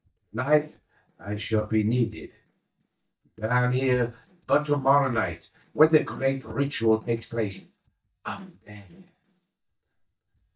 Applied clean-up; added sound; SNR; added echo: neural mask model DeepFilterNet 3.